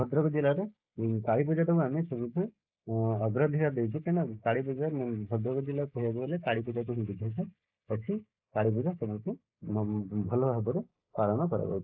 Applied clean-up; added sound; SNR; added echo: neural mask model Resemble Enhance denoiser.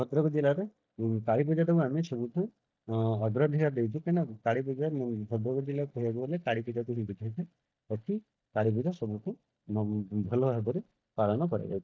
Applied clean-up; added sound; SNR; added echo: neural mask model DeepFilterNet 3.